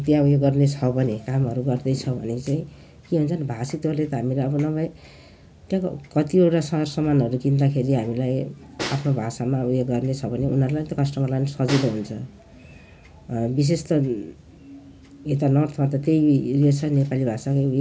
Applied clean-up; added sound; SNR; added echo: none; Snare drum; 17 dB; none.